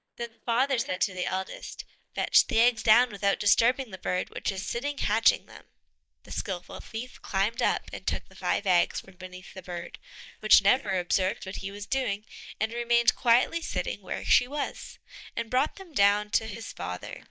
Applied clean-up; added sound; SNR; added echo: neural mask model DeepFilterNet 3.